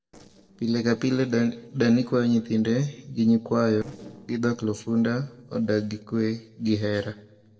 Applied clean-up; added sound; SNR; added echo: neural separator model SepFormer DNS4.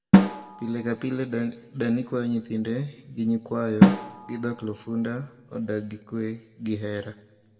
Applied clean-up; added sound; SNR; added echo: none; Drum; -3 dB; reverberation time 1.0 s.